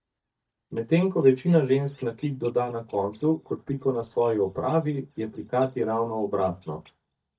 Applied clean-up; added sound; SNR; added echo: neural mask model DeepFilterNet 3.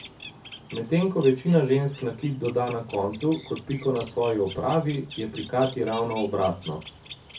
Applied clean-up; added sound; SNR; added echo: none; Bird; 18 dB; reverberation time 0.3 s.